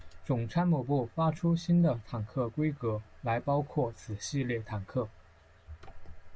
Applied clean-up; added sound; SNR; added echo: none; none; none; none.